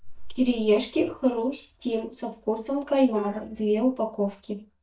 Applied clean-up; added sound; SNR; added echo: neural mask model DeepFilterNet 3.